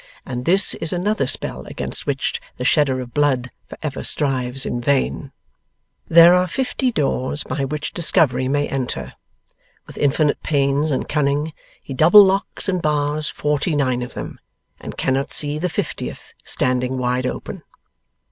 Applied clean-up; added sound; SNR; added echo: none; none; none; none.